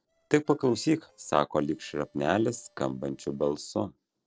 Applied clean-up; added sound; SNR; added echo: neural separator model SepFormer DNS4.